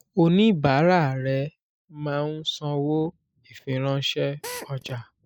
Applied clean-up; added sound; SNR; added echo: neural mask model Resemble Enhance denoiser.